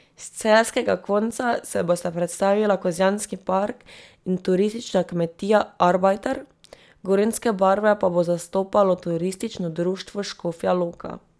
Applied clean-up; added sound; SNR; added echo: none; none; none; none.